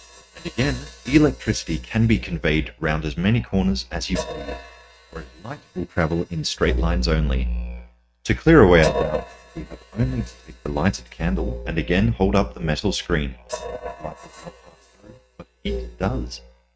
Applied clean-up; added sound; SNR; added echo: neural mask model RNNoise.